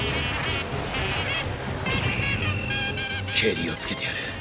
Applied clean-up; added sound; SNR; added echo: none; none; none; none.